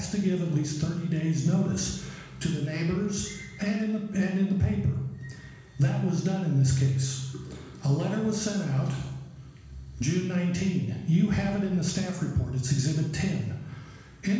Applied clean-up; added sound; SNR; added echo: none; none; none; reverberation time 1.1 s.